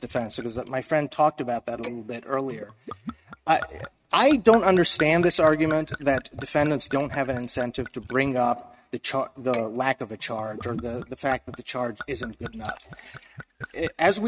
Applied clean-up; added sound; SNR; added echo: neural mask model RNNoise.